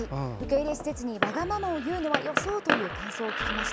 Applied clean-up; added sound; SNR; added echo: none; Fireworks; 2 dB; none.